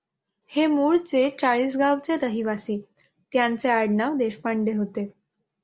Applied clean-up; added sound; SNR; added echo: none; none; none; none.